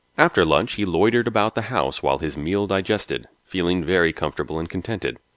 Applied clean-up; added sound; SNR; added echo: none; none; none; none.